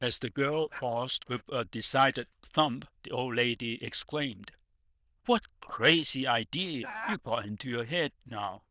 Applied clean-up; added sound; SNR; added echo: neural diffusion model UNIVERSE++.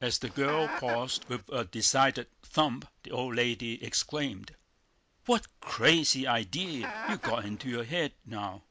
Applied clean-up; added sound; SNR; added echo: none; Chicken, rooster; 8 dB; none.